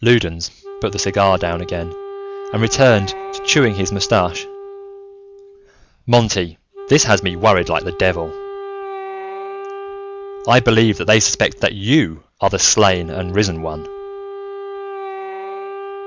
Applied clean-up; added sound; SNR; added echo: none; Wind instrument, woodwind instrument; 12 dB; none.